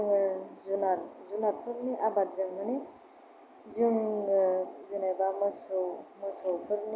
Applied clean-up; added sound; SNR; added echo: none; none; none; none.